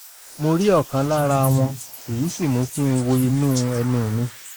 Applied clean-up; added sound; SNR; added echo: neural mask model Resemble Enhance denoiser.